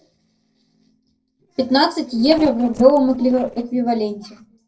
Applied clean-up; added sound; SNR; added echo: neural separator model SepFormer DNS4.